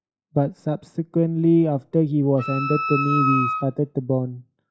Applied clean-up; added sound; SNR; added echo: classical method log-MMSE.